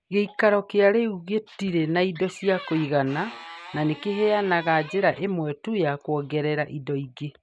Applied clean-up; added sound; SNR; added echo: none; none; none; none.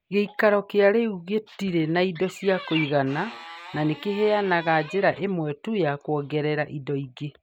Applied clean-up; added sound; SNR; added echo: none; Bird; 13 dB; none.